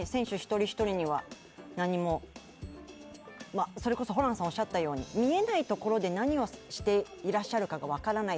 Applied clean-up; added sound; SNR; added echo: none; none; none; none.